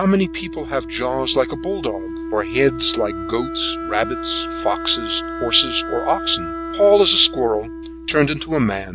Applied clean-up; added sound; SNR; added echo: none; Wind instrument, woodwind instrument; 8 dB; none.